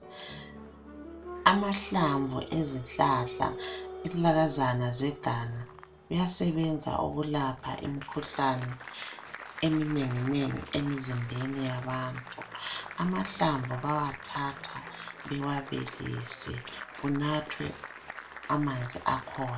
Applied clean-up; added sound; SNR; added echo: none; Applause; 13 dB; reverberation time 0.3 s.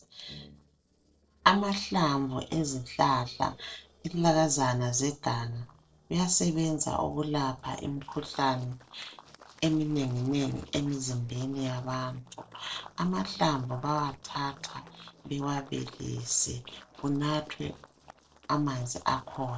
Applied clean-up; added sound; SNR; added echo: neural separator model SepFormer DNS4.